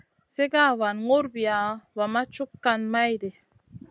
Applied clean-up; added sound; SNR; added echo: none; none; none; none.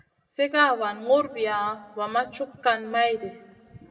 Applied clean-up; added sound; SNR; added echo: none; none; none; reverberation time 1.0 s.